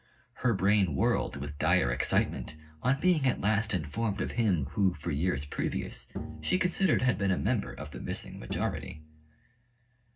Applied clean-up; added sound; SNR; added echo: none; Bowed string instrument; 13 dB; reverberation time 0.4 s.